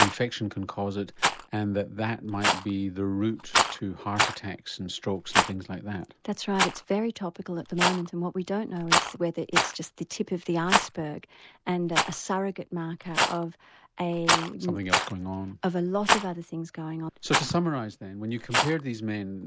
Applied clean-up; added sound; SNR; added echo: none; Rattle; 0 dB; none.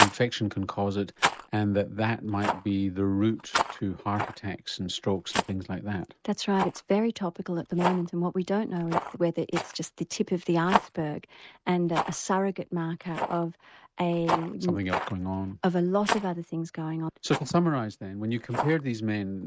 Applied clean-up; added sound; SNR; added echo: neural mask model RNNoise.